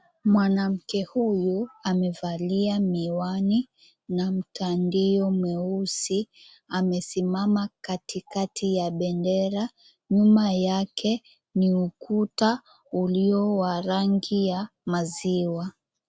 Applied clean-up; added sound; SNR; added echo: none; none; none; none.